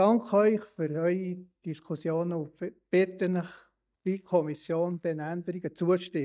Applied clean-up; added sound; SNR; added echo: neural mask model DeepFilterNet 3.